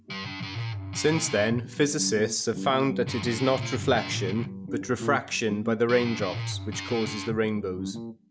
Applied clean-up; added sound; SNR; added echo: none; Guitar; 7 dB; none.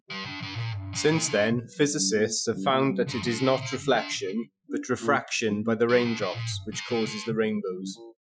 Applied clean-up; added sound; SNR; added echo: classical method Wiener filter.